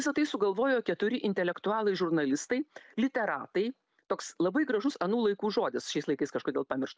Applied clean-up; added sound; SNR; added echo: none; none; none; none.